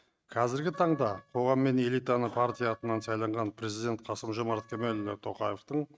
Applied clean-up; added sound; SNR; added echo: neural mask model RNNoise.